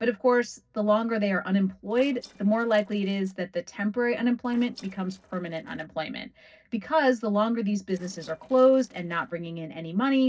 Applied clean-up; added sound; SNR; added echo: neural separator model SepFormer DNS4.